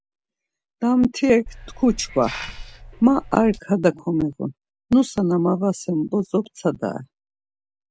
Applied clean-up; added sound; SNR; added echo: none; Hiss; 14 dB; none.